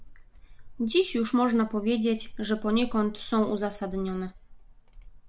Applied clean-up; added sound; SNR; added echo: none; none; none; none.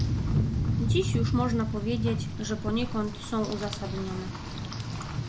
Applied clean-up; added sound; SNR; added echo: none; Rain; -2 dB; none.